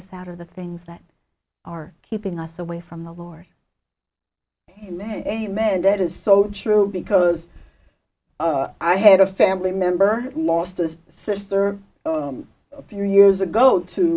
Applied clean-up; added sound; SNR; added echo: none; none; none; none.